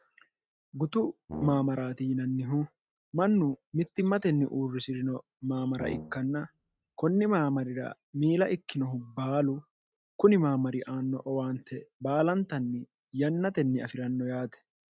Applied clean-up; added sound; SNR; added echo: neural mask model RNNoise.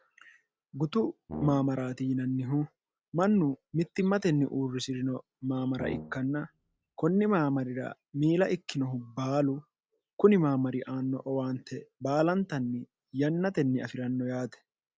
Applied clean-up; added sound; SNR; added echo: none; Brass instrument; 13 dB; none.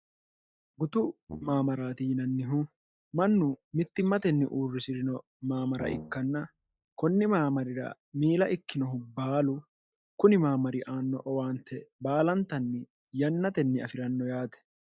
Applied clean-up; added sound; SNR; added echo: neural mask model DeepFilterNet 3.